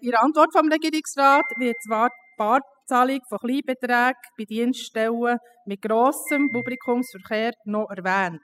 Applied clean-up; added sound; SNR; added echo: classical method spectral subtraction.